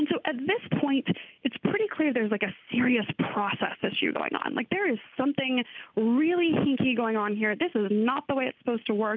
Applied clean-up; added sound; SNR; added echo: none; none; none; none.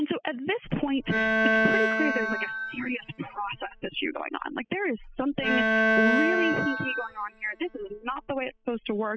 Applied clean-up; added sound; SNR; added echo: classical method spectral subtraction.